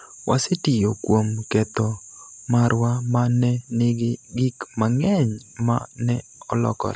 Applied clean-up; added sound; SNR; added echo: none; none; none; none.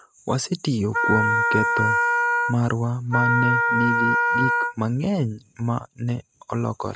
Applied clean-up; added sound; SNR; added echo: neural mask model RNNoise.